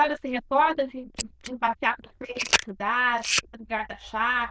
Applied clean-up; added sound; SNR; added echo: neural diffusion model UNIVERSE++.